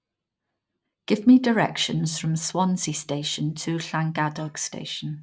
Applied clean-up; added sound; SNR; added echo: neural mask model DeepFilterNet 3.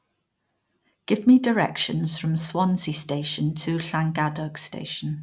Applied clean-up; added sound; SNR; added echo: none; none; none; none.